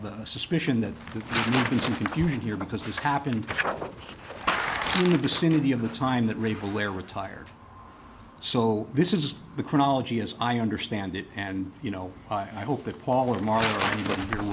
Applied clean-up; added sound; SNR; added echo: none; Tearing; 7 dB; none.